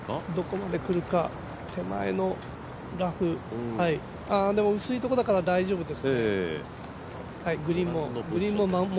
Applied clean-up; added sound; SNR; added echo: none; none; none; none.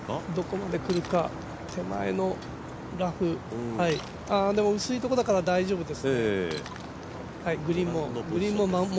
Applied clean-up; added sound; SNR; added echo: none; Shatter + Bowed string instrument; 19 dB; none.